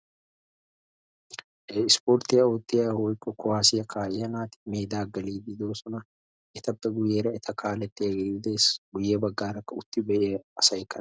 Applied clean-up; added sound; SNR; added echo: none; none; none; none.